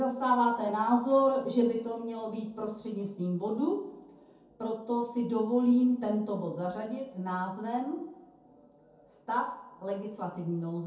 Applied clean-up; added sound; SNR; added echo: none; none; none; reverberation time 0.6 s.